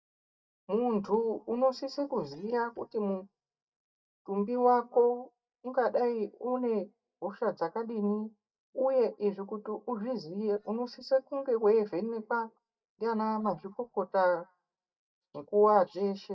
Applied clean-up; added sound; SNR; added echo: neural mask model DeepFilterNet 3.